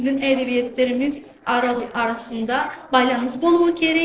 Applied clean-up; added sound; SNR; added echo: neural separator model SepFormer DNS4.